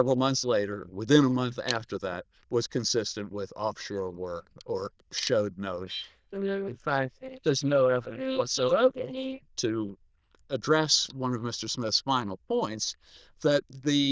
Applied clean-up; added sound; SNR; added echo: neural diffusion model UNIVERSE++.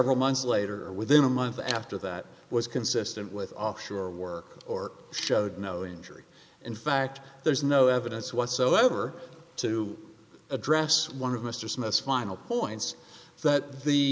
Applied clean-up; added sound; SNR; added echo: none; none; none; none.